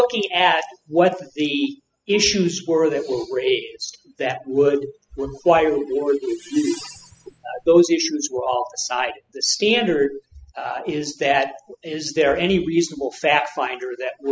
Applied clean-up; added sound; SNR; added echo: classical method spectral subtraction.